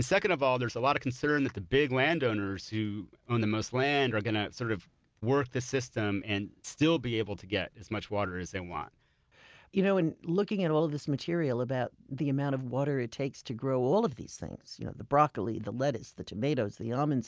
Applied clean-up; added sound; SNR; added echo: none; none; none; none.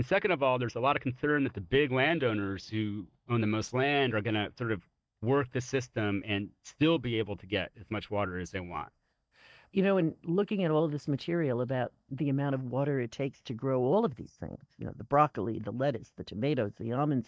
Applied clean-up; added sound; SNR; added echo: neural mask model DeepFilterNet 3.